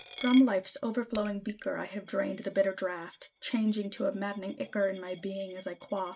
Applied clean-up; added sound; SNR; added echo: neural mask model RNNoise.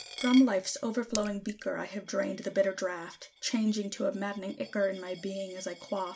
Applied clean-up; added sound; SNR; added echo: none; Coin (dropping) + Raindrop / Splash, splatter; 16 dB; none.